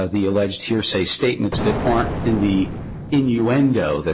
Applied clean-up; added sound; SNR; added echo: none; Explosion; 6 dB; none.